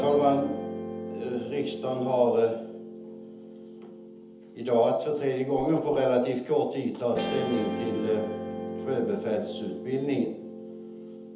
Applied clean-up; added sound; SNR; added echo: none; Guitar; 9 dB; reverberation time 0.8 s.